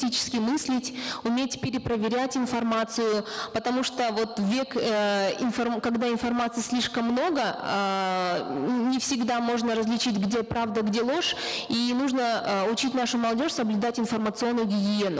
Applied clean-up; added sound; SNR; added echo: none; none; none; none.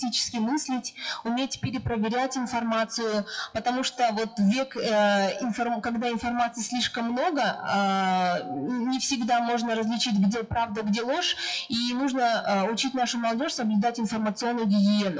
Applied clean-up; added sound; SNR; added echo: classical method WPE with log-MMSE.